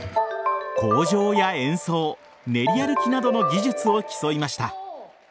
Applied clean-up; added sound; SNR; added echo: none; Ringtone; 2 dB; none.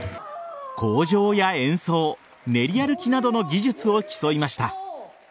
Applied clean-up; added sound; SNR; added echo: none; none; none; none.